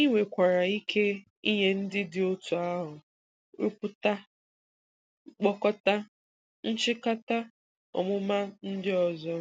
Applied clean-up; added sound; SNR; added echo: none; none; none; none.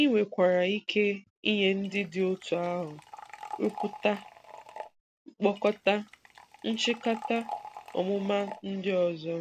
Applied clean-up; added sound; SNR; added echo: none; Liquid; 15 dB; none.